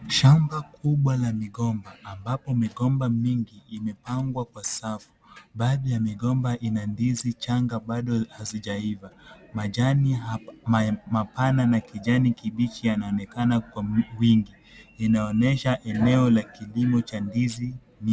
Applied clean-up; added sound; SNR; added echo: none; none; none; none.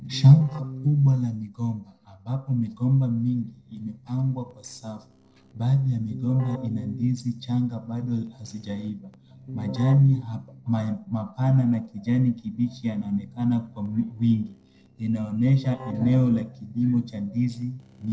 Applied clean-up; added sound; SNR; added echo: neural separator model SepFormer DNS4.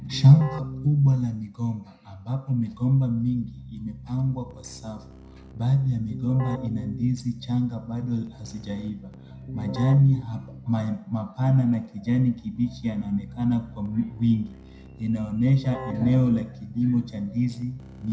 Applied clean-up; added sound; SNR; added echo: none; Keyboard (musical); 15 dB; reverberation time 0.4 s.